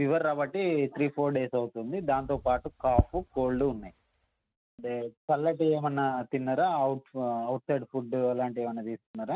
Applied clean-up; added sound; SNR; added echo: neural mask model RNNoise.